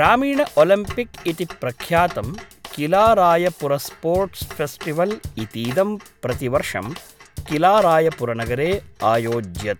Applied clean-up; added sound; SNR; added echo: none; Clock + Drum kit; 16 dB; none.